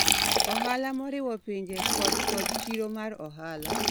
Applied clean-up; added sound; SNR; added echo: none; Liquid; -4 dB; none.